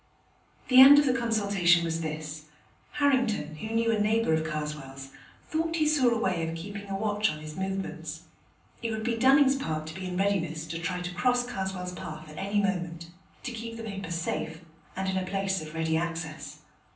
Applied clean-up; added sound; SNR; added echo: none; none; none; reverberation time 0.6 s.